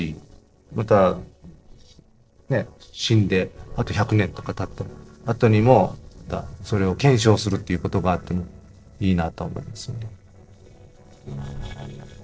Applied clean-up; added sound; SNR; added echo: neural separator model SepFormer DNS4.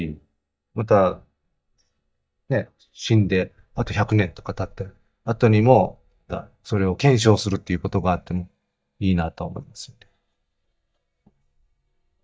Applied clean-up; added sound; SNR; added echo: neural mask model DeepFilterNet 3.